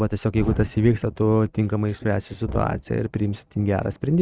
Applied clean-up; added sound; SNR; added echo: neural mask model RNNoise.